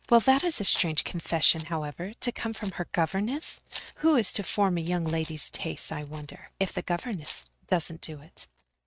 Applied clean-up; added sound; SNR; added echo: neural mask model RNNoise.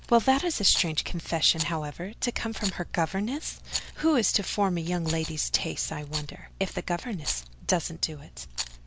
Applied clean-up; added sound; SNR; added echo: none; Rattle; 12 dB; none.